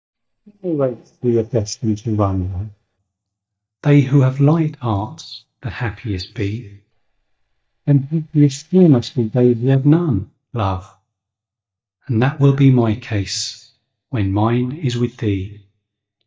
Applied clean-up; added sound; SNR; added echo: neural mask model DeepFilterNet 3.